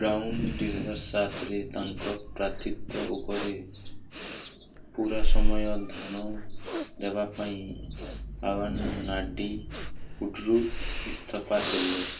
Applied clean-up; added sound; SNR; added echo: none; Breathing; -2 dB; reverberation time 0.3 s.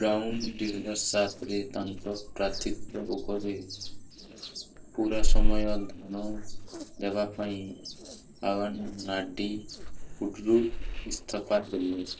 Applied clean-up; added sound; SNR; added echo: neural separator model SepFormer DNS4.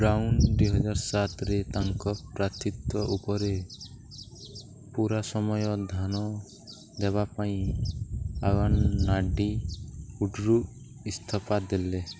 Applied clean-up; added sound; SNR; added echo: none; none; none; none.